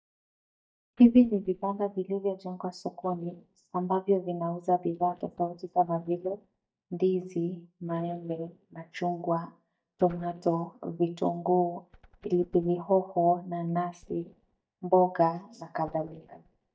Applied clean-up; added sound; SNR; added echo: neural mask model DeepFilterNet 3.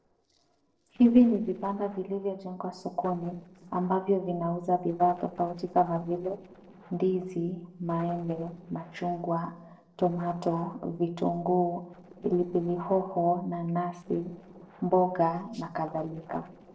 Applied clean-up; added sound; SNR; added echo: neural separator model SepFormer DNS4.